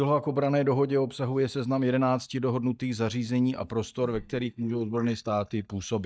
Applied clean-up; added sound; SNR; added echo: neural mask model DeepFilterNet 3.